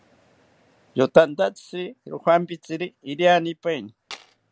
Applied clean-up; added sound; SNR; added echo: none; Tools; 19 dB; none.